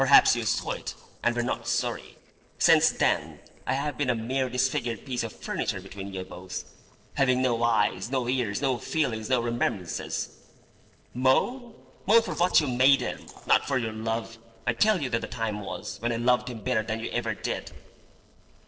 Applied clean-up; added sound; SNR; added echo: neural separator model SepFormer DNS4.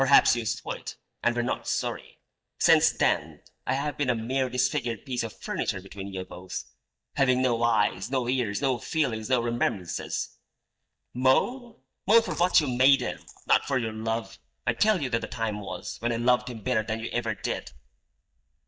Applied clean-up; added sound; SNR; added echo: neural mask model DeepFilterNet 3.